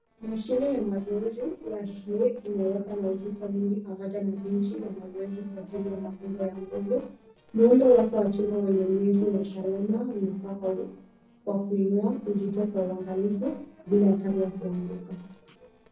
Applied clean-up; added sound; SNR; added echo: neural separator model SepFormer DNS4.